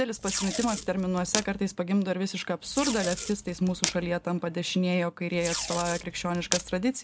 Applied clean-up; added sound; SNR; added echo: none; Packing tape, duct tape; 7 dB; none.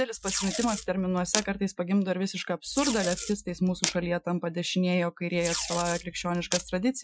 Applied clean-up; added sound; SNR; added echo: classical method Wiener filter.